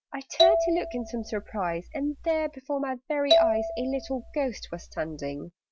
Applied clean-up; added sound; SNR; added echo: none; Marimba, xylophone; -2 dB; none.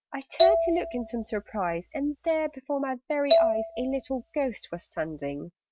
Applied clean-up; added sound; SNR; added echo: neural mask model RNNoise.